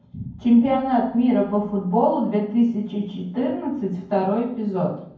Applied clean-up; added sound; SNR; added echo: none; none; none; reverberation time 0.9 s.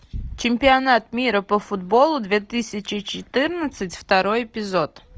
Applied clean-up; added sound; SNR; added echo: none; none; none; none.